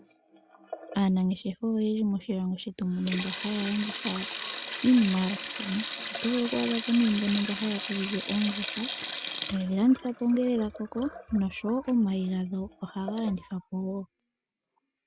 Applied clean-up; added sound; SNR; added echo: none; Sink (filling or washing); 10 dB; none.